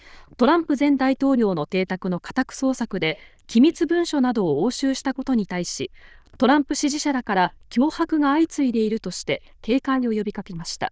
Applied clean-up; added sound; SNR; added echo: neural diffusion model UNIVERSE++.